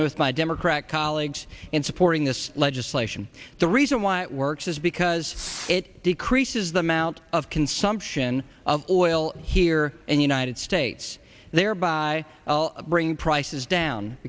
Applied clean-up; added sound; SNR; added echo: none; Fireworks; 18 dB; none.